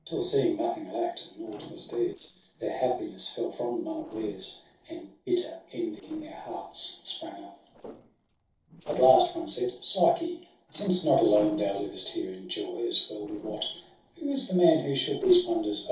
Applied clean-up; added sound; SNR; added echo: neural separator model SepFormer DNS4.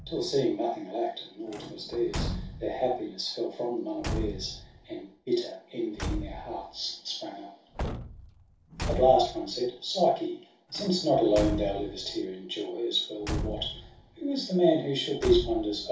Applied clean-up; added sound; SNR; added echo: none; Slam / Truck / Car; 9 dB; reverberation time 0.3 s.